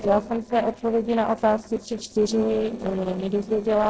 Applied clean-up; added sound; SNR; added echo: neural separator model SepFormer DNS4.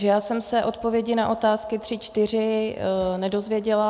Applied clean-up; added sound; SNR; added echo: none; none; none; none.